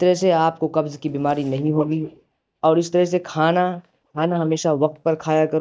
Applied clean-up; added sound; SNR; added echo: neural mask model DeepFilterNet 3.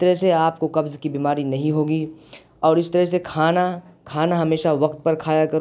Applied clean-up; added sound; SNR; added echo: none; none; none; none.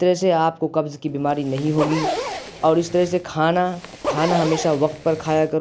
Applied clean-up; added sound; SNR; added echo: none; Zipper (clothing); 8 dB; none.